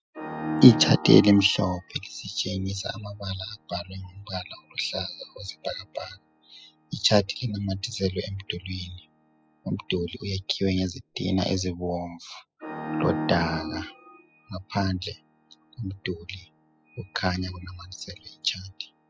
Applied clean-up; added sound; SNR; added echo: classical method spectral subtraction.